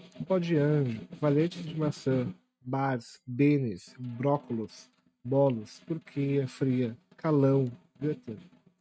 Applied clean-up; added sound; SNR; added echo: neural mask model RNNoise.